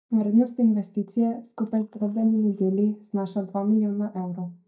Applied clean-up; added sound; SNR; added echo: neural mask model DeepFilterNet 3.